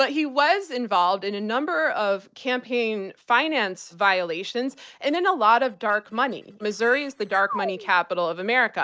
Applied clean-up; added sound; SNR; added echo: neural separator model SepFormer DNS4.